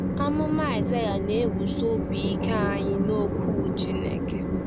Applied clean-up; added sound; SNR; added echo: none; Train; -3 dB; none.